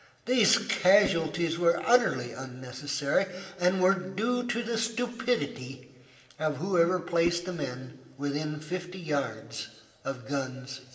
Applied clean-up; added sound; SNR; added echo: none; Whoosh, swoosh, swish; 19 dB; reverberation time 1.1 s.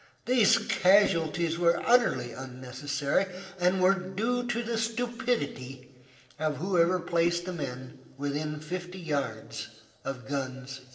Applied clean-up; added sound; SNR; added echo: neural separator model SepFormer DNS4.